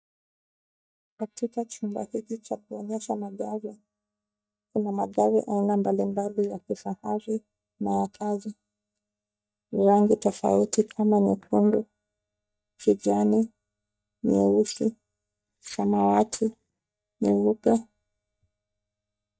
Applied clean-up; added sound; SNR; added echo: neural mask model DeepFilterNet 3.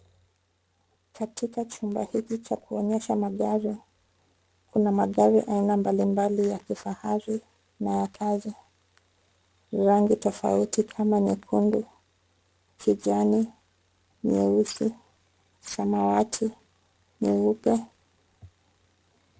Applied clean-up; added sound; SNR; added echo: none; none; none; none.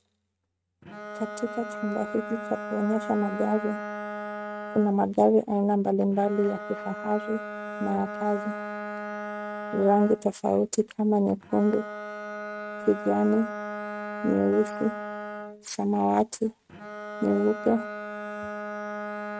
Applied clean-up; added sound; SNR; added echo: neural mask model RNNoise.